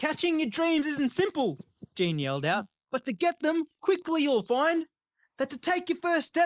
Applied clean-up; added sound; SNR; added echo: neural mask model Resemble Enhance denoiser.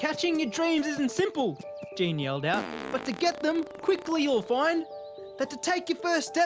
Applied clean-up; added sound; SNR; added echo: none; Fart; 17 dB; none.